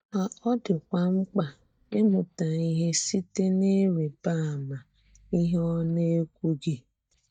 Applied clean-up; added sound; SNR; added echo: neural mask model DeepFilterNet 3.